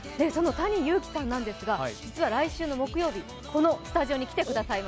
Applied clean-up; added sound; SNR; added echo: none; none; none; none.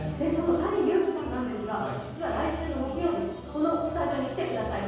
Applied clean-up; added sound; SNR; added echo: none; none; none; reverberation time 1.3 s.